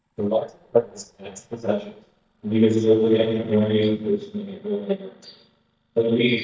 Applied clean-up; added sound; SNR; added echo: neural mask model DeepFilterNet 3.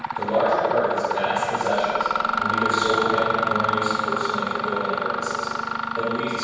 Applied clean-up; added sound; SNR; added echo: none; Mechanisms; -1 dB; reverberation time 1.9 s.